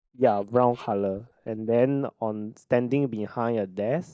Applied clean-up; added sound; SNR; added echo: neural mask model DeepFilterNet 3.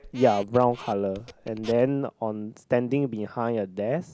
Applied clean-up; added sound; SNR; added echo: none; Squeak; 19 dB; none.